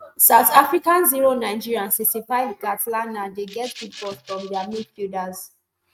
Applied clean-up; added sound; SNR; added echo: neural mask model RNNoise.